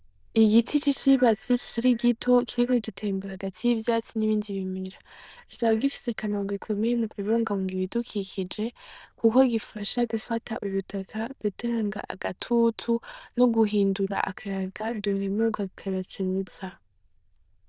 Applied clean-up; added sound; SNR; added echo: neural diffusion model UNIVERSE++.